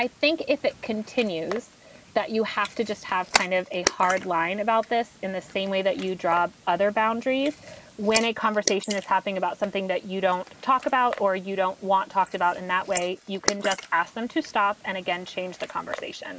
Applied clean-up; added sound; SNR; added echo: neural mask model Resemble Enhance denoiser.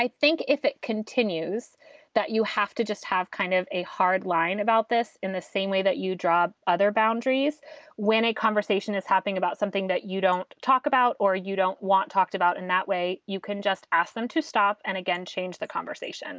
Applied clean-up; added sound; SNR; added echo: none; none; none; none.